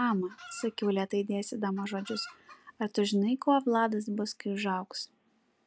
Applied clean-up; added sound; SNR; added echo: none; Chicken, rooster; 20 dB; none.